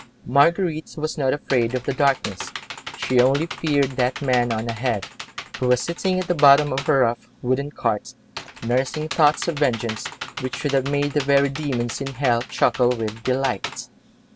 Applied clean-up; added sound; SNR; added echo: none; Computer keyboard; 14 dB; none.